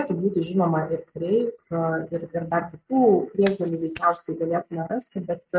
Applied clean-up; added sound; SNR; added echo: neural mask model RNNoise.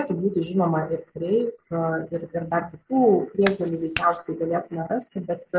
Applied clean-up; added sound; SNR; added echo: none; Clapping; 9 dB; none.